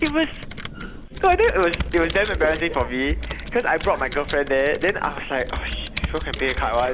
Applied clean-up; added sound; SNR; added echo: none; Computer keyboard; 8 dB; none.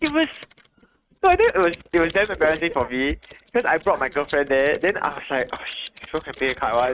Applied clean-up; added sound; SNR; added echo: neural mask model RNNoise.